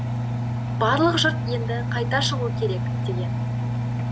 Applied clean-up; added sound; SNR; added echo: none; Engine; -2 dB; none.